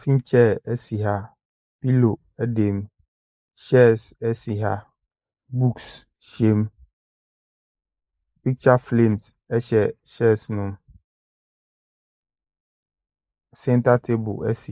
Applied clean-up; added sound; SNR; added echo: neural mask model Resemble Enhance denoiser.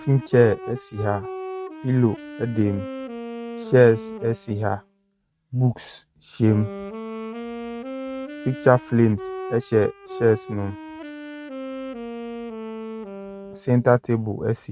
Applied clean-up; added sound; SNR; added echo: neural mask model RNNoise.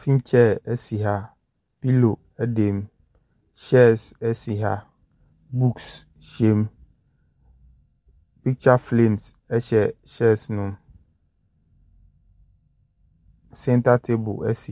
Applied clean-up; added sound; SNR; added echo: none; none; none; none.